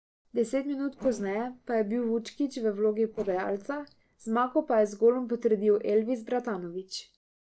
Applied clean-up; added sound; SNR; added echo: neural separator model SepFormer DNS4.